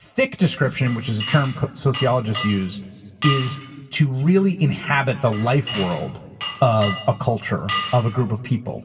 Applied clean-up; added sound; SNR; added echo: none; Glass; 9 dB; reverberation time 2.1 s.